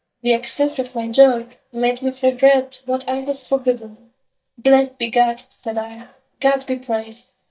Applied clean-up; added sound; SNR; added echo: neural mask model DeepFilterNet 3.